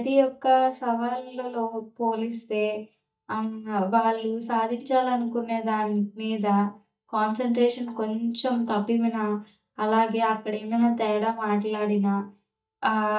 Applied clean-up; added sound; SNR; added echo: neural mask model DeepFilterNet 3.